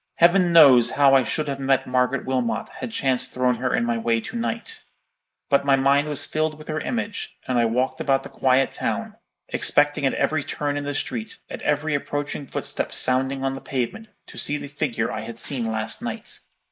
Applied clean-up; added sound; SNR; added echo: neural mask model Resemble Enhance denoiser.